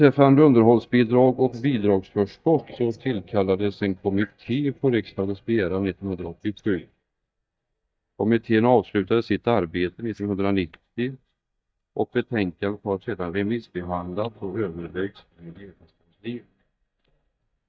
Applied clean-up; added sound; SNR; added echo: neural mask model DeepFilterNet 3.